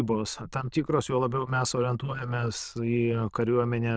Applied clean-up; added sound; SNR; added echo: neural diffusion model UNIVERSE++.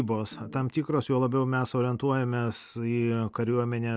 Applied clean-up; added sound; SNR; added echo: none; Organ; 16 dB; none.